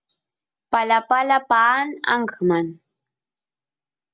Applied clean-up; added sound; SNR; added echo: none; none; none; none.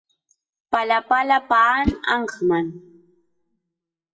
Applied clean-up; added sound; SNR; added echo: classical method WPE with log-MMSE.